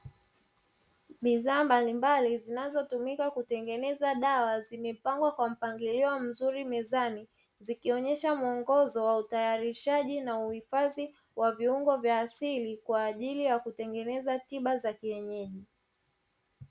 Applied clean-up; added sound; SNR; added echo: none; none; none; none.